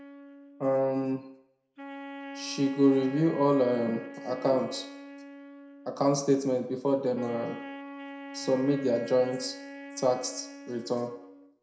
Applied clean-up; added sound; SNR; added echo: none; Wind instrument, woodwind instrument; 14 dB; reverberation time 0.6 s.